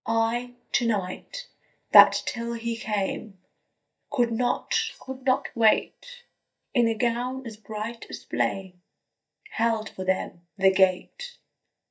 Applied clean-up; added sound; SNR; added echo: neural mask model DeepFilterNet 3.